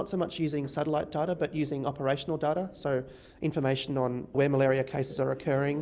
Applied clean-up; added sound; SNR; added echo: none; none; none; none.